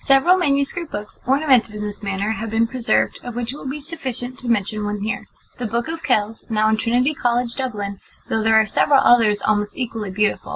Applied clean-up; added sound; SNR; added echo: none; none; none; none.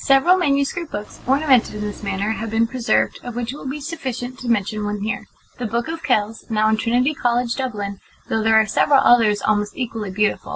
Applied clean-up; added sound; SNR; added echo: none; Engine; 18 dB; none.